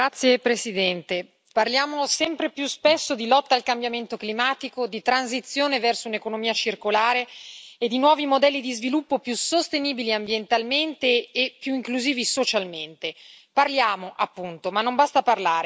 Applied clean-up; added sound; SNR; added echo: none; none; none; none.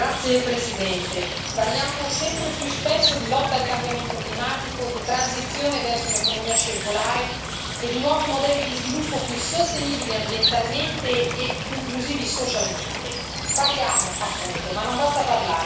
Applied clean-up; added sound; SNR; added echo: none; Water / Bird; 2 dB; reverberation time 0.7 s.